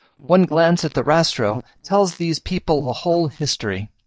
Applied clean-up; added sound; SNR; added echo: neural mask model DeepFilterNet 3.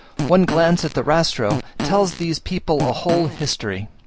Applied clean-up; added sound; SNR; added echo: none; Fart; 9 dB; none.